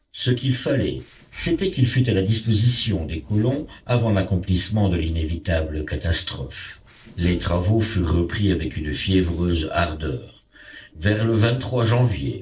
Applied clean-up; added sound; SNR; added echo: neural separator model SepFormer DNS4.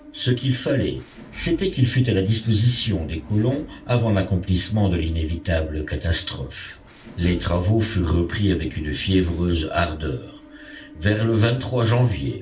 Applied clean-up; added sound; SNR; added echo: none; Engine / Mechanisms; 19 dB; reverberation time 0.2 s.